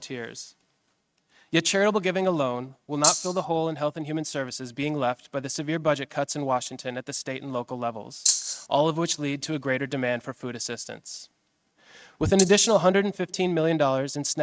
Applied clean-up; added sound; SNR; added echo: neural mask model RNNoise.